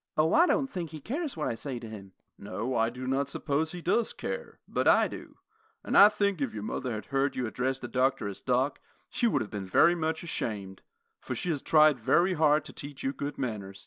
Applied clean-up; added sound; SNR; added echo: none; none; none; none.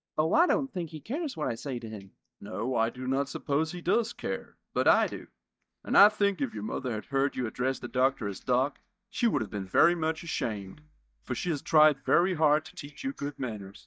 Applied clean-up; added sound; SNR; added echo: neural mask model DeepFilterNet 3.